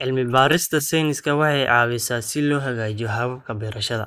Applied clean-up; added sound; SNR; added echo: neural mask model Resemble Enhance denoiser.